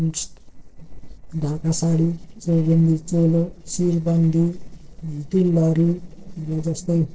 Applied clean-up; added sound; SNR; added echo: neural separator model SepFormer DNS4.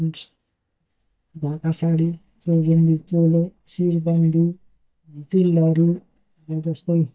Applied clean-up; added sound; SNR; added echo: neural mask model DeepFilterNet 3.